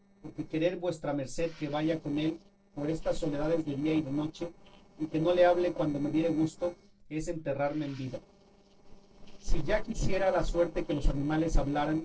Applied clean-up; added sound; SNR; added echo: neural separator model SepFormer DNS4.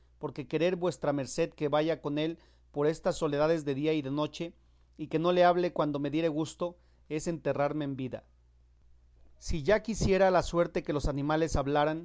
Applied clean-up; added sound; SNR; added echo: none; none; none; none.